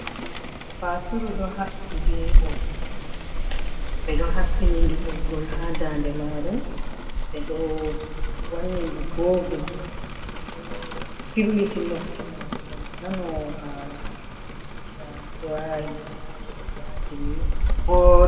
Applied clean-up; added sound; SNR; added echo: none; Rain; -5 dB; reverberation time 1.7 s.